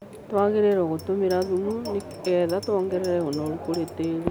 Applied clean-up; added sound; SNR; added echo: none; Bicycle bell + Bowed string instrument; 20 dB; none.